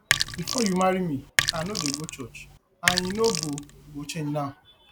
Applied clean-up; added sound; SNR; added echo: none; Sink (filling or washing); 0 dB; none.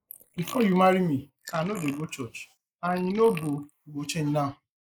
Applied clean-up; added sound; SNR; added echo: neural mask model Resemble Enhance denoiser.